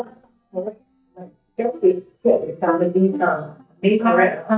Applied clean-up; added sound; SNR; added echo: neural mask model DeepFilterNet 3.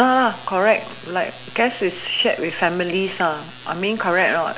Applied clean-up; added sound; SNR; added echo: none; none; none; none.